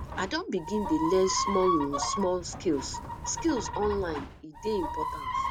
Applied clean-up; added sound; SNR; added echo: none; Chicken, rooster; 4 dB; none.